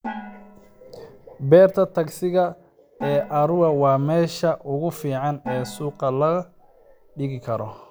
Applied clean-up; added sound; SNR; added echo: none; Gong; 18 dB; none.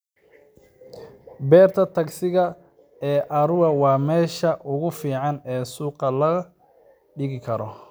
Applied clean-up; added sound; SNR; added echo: none; none; none; none.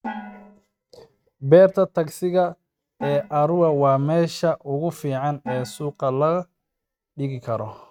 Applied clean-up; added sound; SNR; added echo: neural mask model RNNoise.